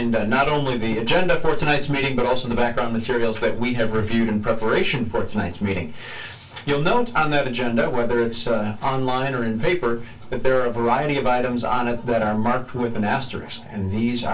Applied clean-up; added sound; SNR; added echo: none; none; none; reverberation time 0.2 s.